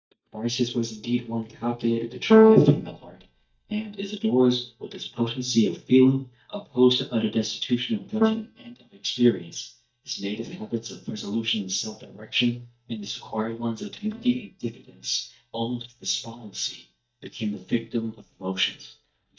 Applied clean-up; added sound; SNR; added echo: neural mask model DeepFilterNet 3.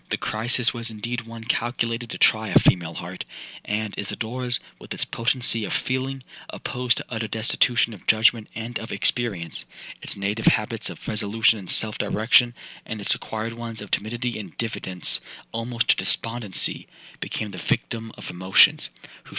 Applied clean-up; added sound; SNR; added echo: none; none; none; none.